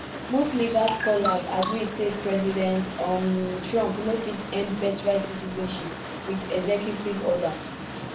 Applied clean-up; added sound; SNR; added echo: none; Boat, Water vehicle; 9 dB; reverberation time 0.3 s.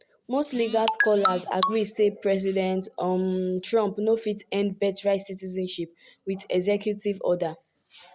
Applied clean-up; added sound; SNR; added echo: none; none; none; none.